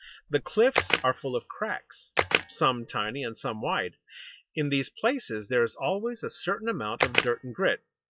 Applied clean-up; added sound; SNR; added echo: classical method log-MMSE.